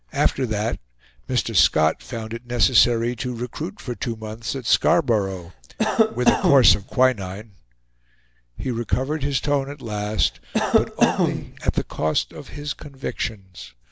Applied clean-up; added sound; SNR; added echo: none; Cough; 1 dB; none.